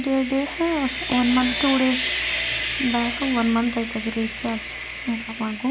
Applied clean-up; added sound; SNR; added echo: none; Sawing; 5 dB; none.